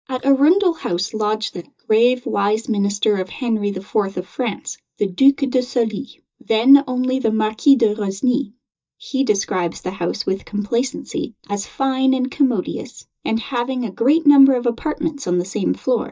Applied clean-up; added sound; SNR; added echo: neural mask model DeepFilterNet 3.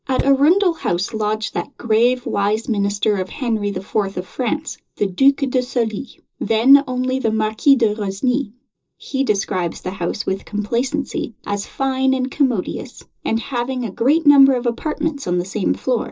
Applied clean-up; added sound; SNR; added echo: neural separator model SepFormer DNS4.